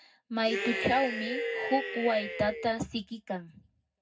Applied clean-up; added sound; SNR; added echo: none; Cheering; 3 dB; reverberation time 0.3 s.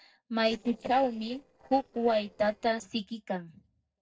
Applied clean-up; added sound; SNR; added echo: neural separator model SepFormer DNS4.